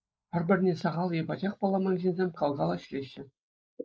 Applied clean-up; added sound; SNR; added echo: neural mask model Resemble Enhance denoiser.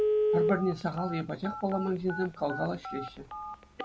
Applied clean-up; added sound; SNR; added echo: none; Telephone; 0 dB; none.